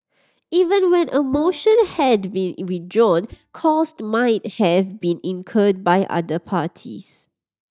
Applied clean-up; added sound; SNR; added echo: neural mask model DeepFilterNet 3.